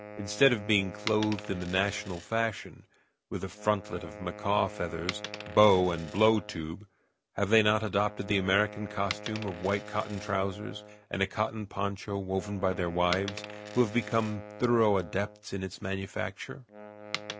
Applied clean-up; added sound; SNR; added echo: none; Coin (dropping) + Wind instrument, woodwind instrument; 14 dB; none.